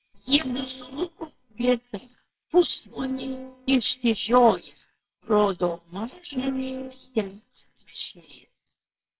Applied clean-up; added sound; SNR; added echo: neural separator model SepFormer WHAMR!.